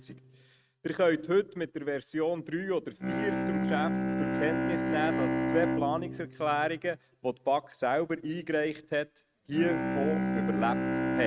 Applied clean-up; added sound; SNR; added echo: neural mask model RNNoise.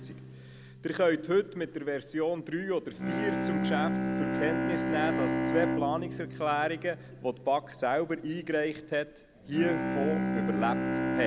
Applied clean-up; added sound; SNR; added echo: none; Bowed string instrument; 1 dB; none.